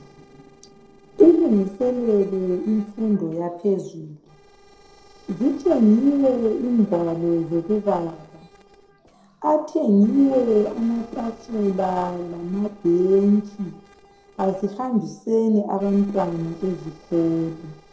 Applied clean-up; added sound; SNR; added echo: neural separator model SepFormer DNS4.